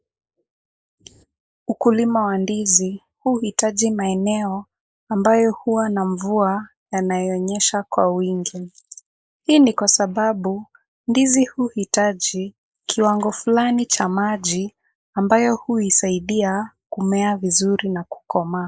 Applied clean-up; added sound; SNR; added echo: neural mask model Resemble Enhance denoiser.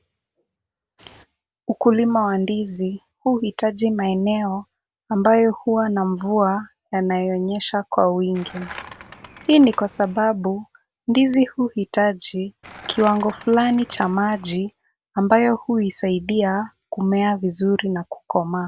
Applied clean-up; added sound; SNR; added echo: none; Skateboard; 19 dB; none.